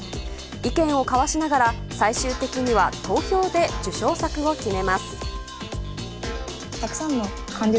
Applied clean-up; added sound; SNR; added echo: none; none; none; none.